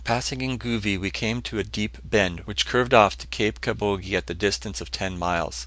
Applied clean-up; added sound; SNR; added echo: none; none; none; none.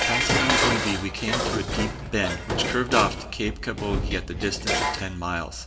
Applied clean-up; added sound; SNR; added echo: none; Dishes, pots, and pans; -1 dB; reverberation time 1.4 s.